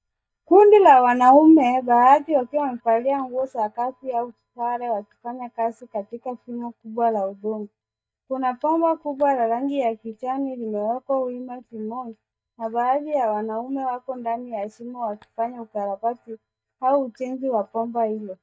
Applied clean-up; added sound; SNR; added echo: neural mask model DeepFilterNet 3.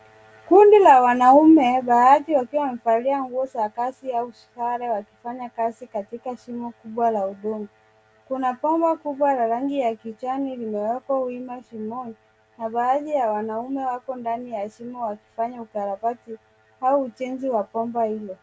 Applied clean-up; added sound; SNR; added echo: none; none; none; none.